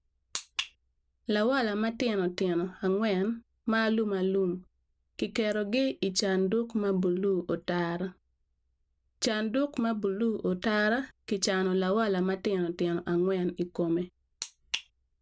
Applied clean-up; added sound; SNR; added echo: none; none; none; none.